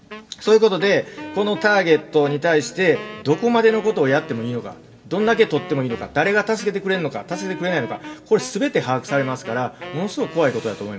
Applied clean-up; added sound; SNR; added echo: none; Wind instrument, woodwind instrument; 17 dB; reverberation time 0.3 s.